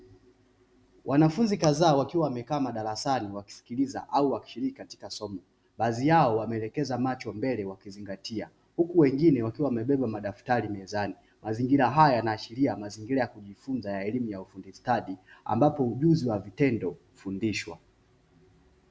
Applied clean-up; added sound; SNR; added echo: none; none; none; none.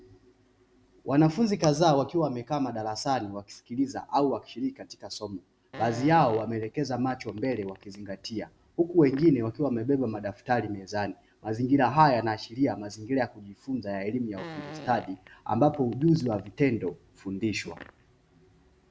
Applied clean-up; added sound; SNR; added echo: none; Fart; 19 dB; none.